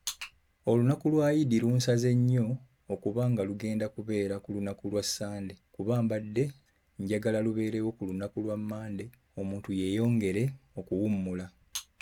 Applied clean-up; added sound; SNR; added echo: none; none; none; none.